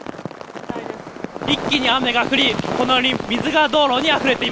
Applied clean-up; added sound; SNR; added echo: none; none; none; none.